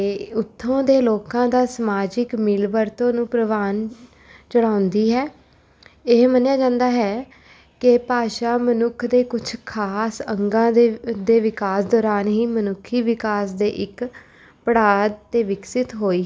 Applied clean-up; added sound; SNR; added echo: none; none; none; none.